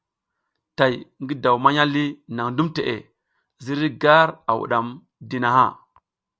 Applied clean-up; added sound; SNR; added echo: none; none; none; none.